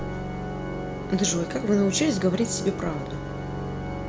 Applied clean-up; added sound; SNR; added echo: none; Organ; 4 dB; none.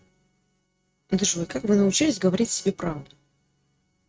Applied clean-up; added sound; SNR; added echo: neural mask model RNNoise.